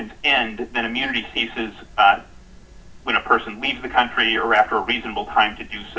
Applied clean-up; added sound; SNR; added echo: none; none; none; none.